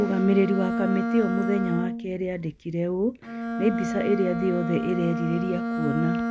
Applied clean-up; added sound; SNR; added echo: none; Bowed string instrument; 3 dB; none.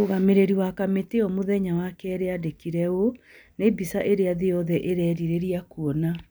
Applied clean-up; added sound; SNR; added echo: none; none; none; none.